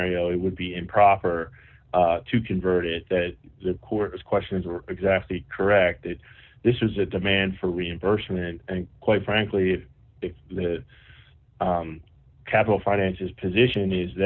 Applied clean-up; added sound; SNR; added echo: none; none; none; none.